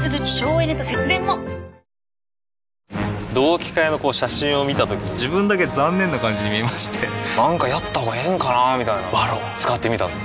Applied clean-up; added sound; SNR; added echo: none; none; none; none.